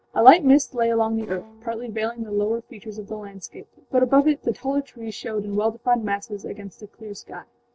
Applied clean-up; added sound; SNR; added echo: neural separator model SepFormer DNS4.